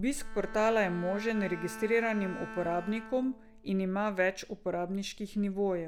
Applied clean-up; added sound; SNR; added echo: none; Bowed string instrument; 15 dB; none.